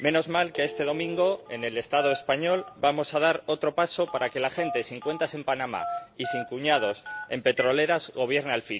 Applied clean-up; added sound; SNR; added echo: none; Telephone; 12 dB; none.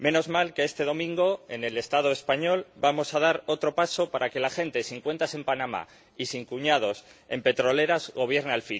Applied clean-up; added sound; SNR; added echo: none; none; none; none.